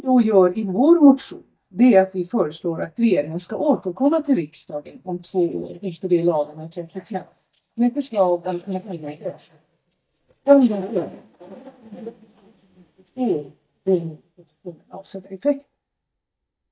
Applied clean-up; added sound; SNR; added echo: neural mask model DeepFilterNet 3.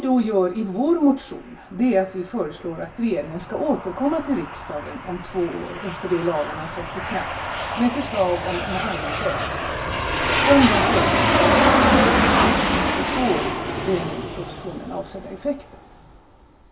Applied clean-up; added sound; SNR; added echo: none; Aircraft; -1 dB; reverberation time 0.1 s.